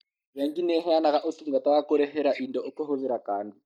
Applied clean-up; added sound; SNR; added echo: neural mask model DeepFilterNet 3.